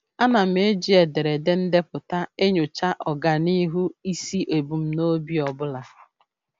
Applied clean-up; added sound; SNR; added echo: none; none; none; none.